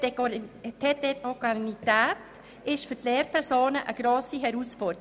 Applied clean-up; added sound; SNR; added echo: none; none; none; none.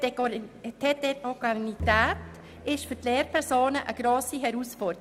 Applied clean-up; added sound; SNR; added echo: none; Bowed string instrument; 12 dB; none.